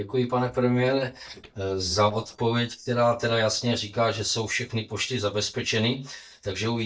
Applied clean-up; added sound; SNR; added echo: neural mask model DeepFilterNet 3.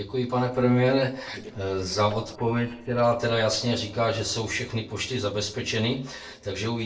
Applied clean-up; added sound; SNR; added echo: neural separator model SepFormer DNS4.